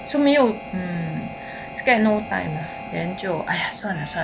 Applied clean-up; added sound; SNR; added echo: none; Harmonica; 13 dB; none.